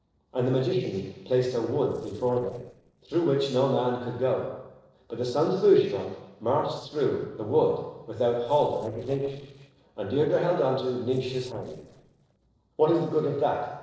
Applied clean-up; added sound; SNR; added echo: neural separator model SepFormer DNS4.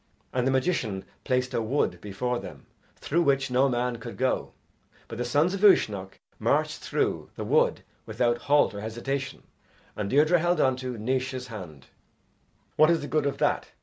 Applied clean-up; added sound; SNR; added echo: none; none; none; none.